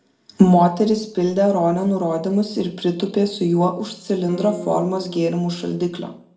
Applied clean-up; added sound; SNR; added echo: none; Electric guitar / Strum; 14 dB; reverberation time 0.4 s.